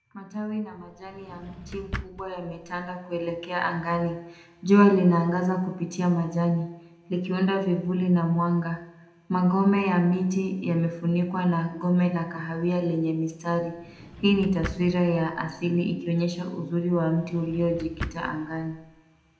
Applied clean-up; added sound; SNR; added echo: none; Drawer open or close; 15 dB; reverberation time 0.7 s.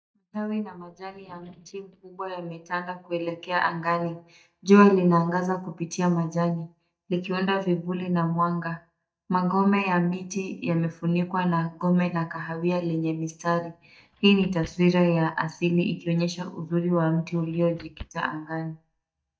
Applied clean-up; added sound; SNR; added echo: neural mask model DeepFilterNet 3.